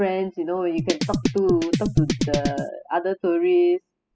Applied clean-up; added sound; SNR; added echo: classical method spectral subtraction.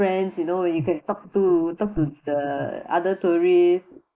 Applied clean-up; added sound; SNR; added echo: neural mask model Resemble Enhance denoiser.